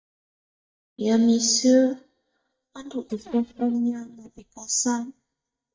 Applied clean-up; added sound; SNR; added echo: neural mask model DeepFilterNet 3.